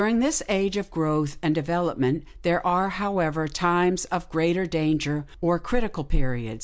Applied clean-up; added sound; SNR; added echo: none; none; none; none.